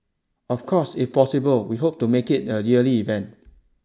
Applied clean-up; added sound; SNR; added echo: none; none; none; none.